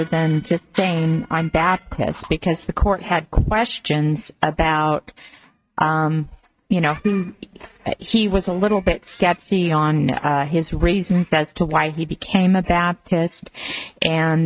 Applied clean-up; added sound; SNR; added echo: neural mask model RNNoise.